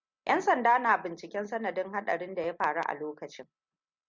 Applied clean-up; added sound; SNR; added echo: none; none; none; none.